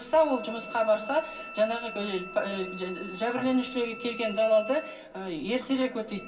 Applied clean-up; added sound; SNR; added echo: none; Bowed string instrument; 15 dB; reverberation time 0.4 s.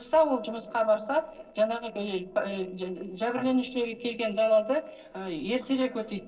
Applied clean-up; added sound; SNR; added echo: neural separator model SepFormer DNS4.